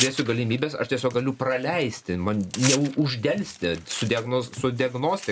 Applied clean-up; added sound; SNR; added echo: none; Tearing; 10 dB; none.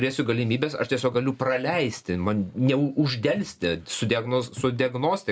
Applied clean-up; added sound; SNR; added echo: none; none; none; none.